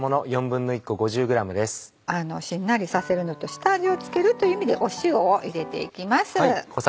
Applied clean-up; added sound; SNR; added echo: none; Piano; 14 dB; none.